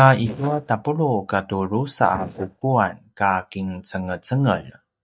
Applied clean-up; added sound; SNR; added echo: neural mask model DeepFilterNet 3.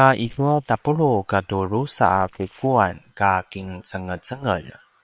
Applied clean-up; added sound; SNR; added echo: neural separator model SepFormer WHAM!.